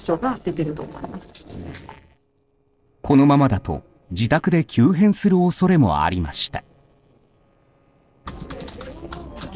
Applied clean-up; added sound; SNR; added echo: neural separator model SepFormer DNS4.